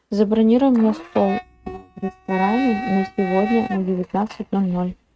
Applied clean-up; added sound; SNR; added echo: neural mask model RNNoise.